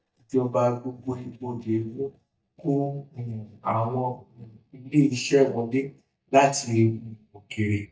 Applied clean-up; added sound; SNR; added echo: neural mask model DeepFilterNet 3.